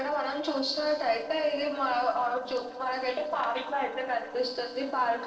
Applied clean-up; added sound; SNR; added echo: neural separator model SepFormer DNS4.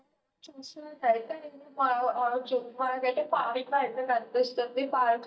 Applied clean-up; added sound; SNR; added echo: neural mask model DeepFilterNet 3.